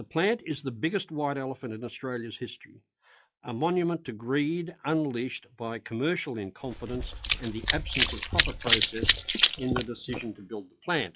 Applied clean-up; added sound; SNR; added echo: classical method log-MMSE.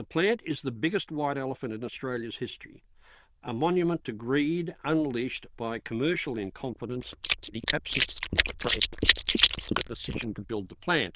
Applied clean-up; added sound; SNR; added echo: neural diffusion model UNIVERSE++.